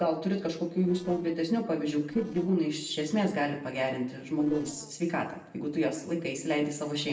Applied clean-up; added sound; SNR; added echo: neural separator model SepFormer DNS4.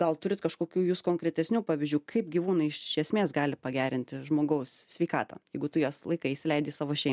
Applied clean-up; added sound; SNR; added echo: none; none; none; none.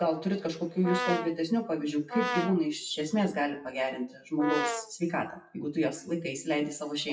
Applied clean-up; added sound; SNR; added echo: classical method WPE with log-MMSE.